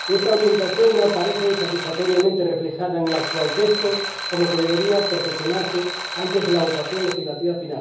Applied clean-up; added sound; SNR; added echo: none; Alarm; 8 dB; reverberation time 0.7 s.